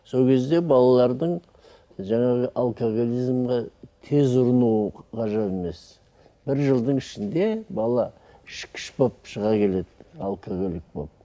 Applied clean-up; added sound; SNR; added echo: none; none; none; none.